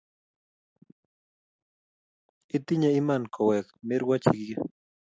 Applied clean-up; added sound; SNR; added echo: none; none; none; none.